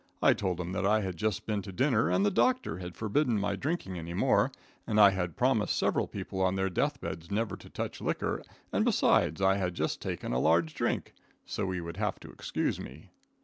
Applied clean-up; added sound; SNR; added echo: none; none; none; none.